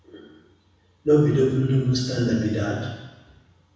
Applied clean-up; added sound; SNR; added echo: none; none; none; reverberation time 1.1 s.